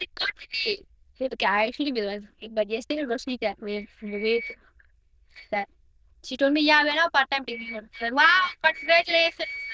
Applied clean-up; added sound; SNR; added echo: neural diffusion model UNIVERSE++.